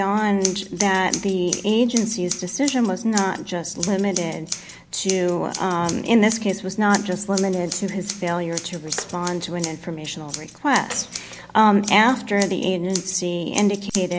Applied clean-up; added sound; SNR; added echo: none; Scissors; 12 dB; none.